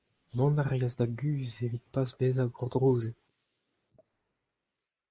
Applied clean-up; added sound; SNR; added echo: neural mask model Resemble Enhance denoiser.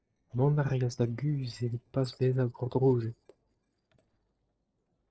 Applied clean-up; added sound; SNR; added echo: neural separator model SepFormer DNS4.